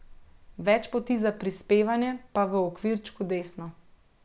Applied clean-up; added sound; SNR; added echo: none; none; none; none.